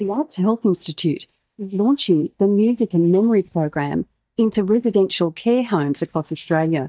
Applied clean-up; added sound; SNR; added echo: neural mask model DeepFilterNet 3.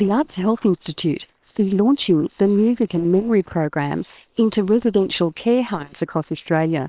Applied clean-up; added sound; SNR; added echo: neural separator model SepFormer WHAM!.